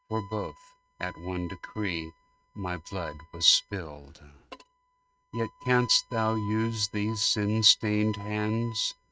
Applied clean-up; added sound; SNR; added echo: neural mask model RNNoise.